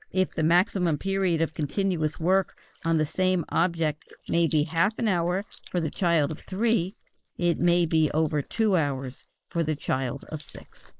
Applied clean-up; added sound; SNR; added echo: neural mask model Resemble Enhance denoiser.